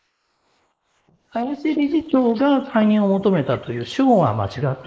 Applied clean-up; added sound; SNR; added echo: neural mask model Resemble Enhance denoiser.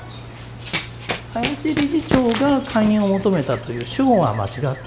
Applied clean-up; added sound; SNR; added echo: none; Run; 9 dB; none.